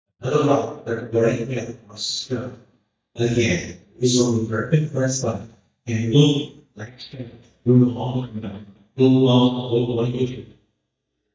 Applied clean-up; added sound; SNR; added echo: neural mask model DeepFilterNet 3.